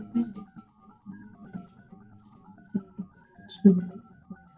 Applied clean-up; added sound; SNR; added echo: neural mask model DeepFilterNet 3.